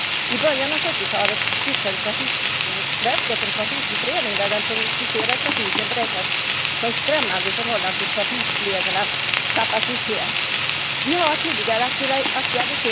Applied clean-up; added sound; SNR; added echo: none; Frying (food); -4 dB; none.